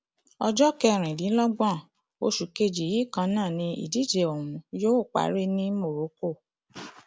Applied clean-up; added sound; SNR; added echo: none; none; none; none.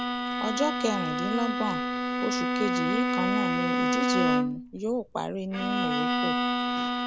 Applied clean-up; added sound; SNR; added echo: none; Bowed string instrument; -5 dB; none.